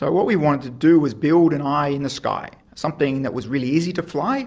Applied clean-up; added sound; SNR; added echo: none; none; none; none.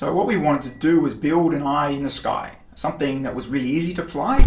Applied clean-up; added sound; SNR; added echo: none; Alarm; 2 dB; reverberation time 0.3 s.